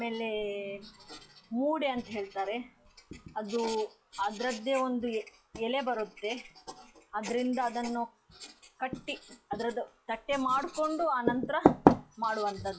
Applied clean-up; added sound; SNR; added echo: classical method log-MMSE.